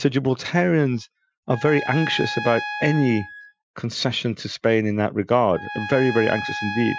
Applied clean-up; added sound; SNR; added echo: classical method Wiener filter.